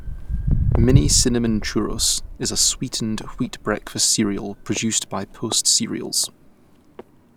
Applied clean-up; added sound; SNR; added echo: none; Walk, footsteps; 3 dB; none.